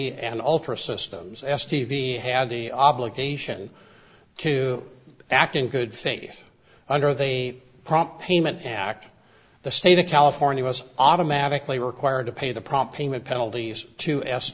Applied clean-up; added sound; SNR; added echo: none; none; none; none.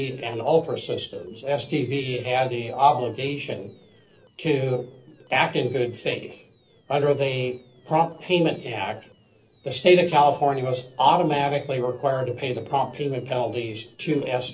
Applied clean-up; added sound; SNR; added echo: neural separator model SepFormer DNS4.